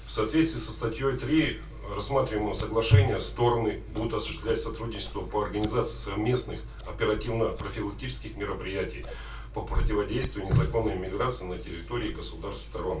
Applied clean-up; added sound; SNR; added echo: none; Scissors; 11 dB; reverberation time 0.2 s.